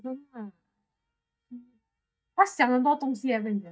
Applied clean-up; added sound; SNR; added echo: neural mask model DeepFilterNet 3.